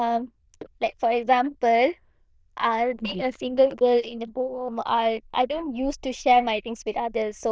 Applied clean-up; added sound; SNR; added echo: neural diffusion model UNIVERSE++.